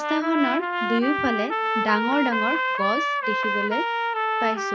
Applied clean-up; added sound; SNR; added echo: none; Trumpet; -1 dB; none.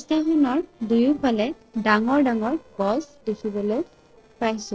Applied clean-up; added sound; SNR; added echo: neural separator model SepFormer DNS4.